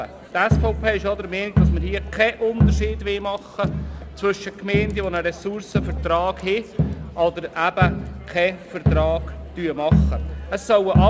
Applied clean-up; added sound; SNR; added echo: none; Crowd; 0 dB; none.